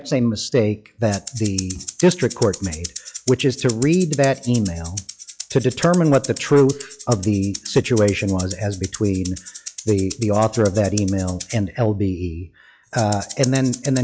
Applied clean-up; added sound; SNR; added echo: classical method log-MMSE.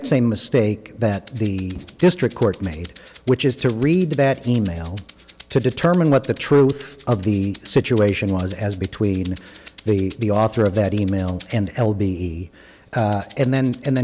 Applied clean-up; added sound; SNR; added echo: none; Rattle (instrument); 12 dB; none.